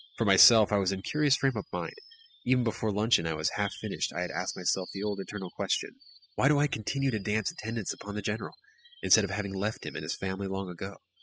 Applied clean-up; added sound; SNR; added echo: classical method spectral subtraction.